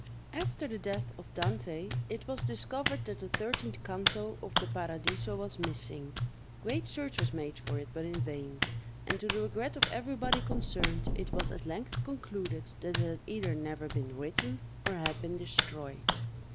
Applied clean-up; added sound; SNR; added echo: none; Knock + Hands; -3 dB; none.